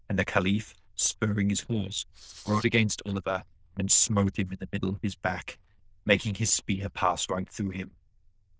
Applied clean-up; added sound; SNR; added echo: neural diffusion model UNIVERSE++.